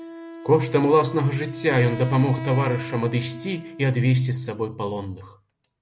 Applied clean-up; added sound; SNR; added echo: none; Wind instrument, woodwind instrument; 15 dB; none.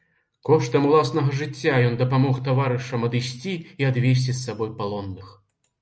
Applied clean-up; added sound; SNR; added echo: none; none; none; none.